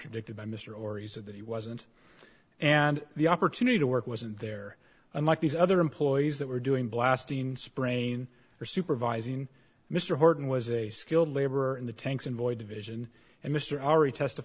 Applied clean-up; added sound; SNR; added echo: none; none; none; none.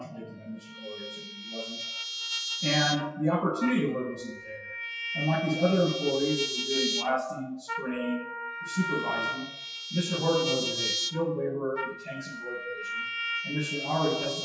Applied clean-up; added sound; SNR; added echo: classical method WPE with log-MMSE.